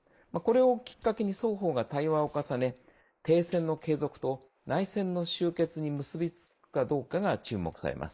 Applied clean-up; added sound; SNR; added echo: neural mask model Resemble Enhance denoiser.